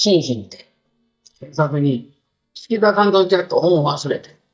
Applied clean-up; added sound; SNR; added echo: neural mask model DeepFilterNet 3.